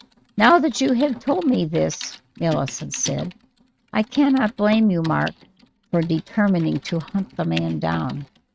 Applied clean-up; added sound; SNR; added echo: neural mask model RNNoise.